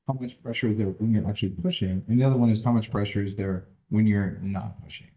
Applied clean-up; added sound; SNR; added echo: neural mask model DeepFilterNet 3.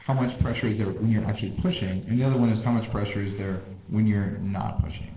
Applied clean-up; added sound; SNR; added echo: neural separator model SepFormer DNS4.